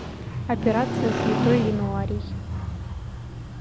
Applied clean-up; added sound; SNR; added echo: none; Motorcycle; -1 dB; none.